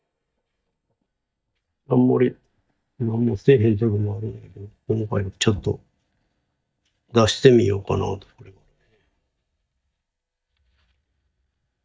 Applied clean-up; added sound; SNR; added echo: neural mask model DeepFilterNet 3.